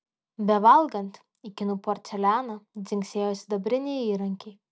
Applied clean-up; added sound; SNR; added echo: none; none; none; none.